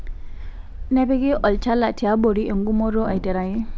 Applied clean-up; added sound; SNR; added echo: none; Bark; 8 dB; none.